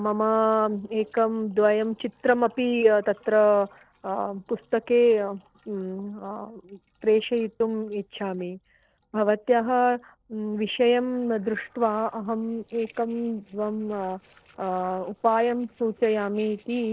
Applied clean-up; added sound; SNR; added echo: neural separator model SepFormer DNS4.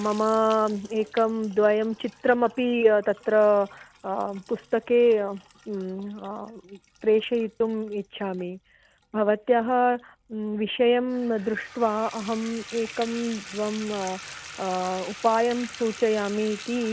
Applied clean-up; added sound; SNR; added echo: none; Bathtub (filling or washing) / Water tap, faucet; 19 dB; none.